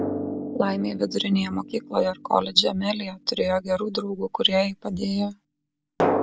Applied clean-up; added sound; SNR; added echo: none; Drum; 7 dB; none.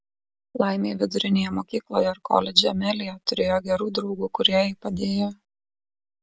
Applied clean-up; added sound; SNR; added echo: none; none; none; none.